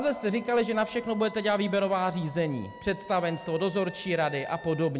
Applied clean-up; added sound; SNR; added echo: none; Wind instrument, woodwind instrument; 19 dB; none.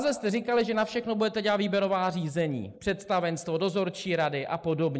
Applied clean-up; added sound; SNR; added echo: neural mask model Resemble Enhance denoiser.